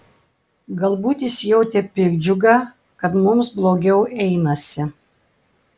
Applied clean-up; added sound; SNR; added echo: none; none; none; none.